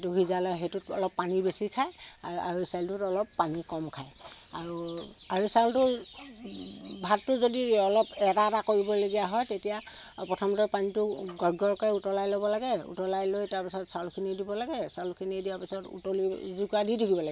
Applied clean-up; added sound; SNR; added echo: none; none; none; none.